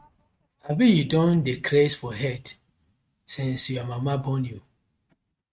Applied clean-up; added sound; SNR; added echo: neural mask model RNNoise.